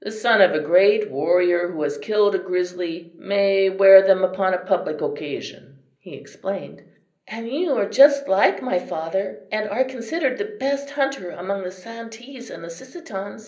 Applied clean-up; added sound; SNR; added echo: none; none; none; reverberation time 0.5 s.